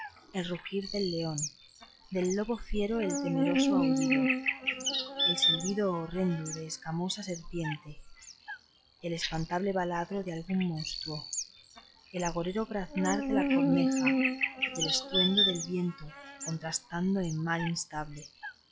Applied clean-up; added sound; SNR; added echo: classical method log-MMSE.